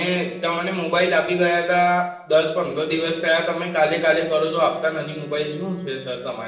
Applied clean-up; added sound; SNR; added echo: none; Wind instrument, woodwind instrument; 20 dB; reverberation time 0.7 s.